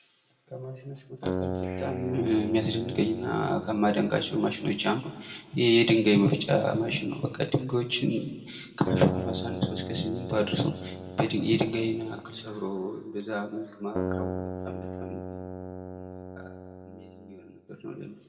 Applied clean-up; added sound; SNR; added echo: none; Keyboard (musical); 7 dB; reverberation time 1.5 s.